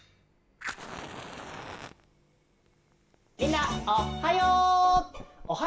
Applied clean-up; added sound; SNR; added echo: none; Fire; 16 dB; reverberation time 0.7 s.